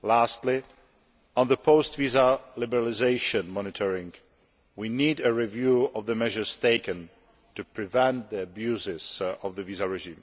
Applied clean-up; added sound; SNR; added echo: none; none; none; none.